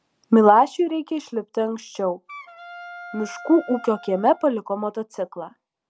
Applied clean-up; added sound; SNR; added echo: none; Wind instrument, woodwind instrument; 19 dB; none.